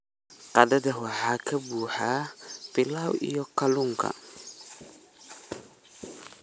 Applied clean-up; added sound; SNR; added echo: none; none; none; none.